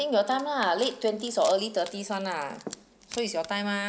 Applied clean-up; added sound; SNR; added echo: none; Wood; 18 dB; none.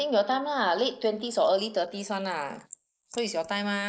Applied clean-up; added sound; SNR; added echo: neural mask model Resemble Enhance denoiser.